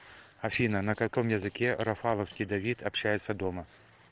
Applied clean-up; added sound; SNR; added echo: neural separator model SepFormer DNS4.